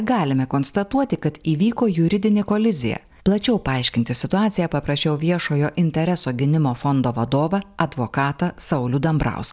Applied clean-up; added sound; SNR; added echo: none; none; none; none.